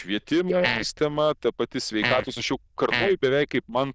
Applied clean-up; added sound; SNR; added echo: neural diffusion model UNIVERSE++.